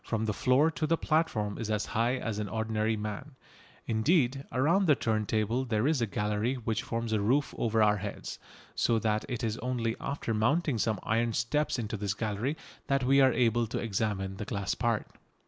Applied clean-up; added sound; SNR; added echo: none; none; none; none.